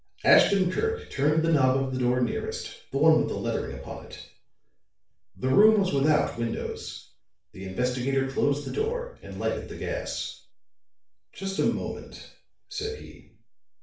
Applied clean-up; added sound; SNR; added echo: none; none; none; reverberation time 0.4 s.